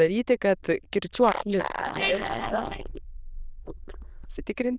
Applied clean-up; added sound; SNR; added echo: neural diffusion model UNIVERSE++.